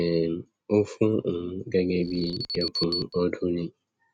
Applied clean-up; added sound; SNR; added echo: neural mask model RNNoise.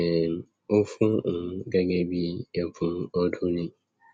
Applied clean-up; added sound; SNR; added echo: none; none; none; none.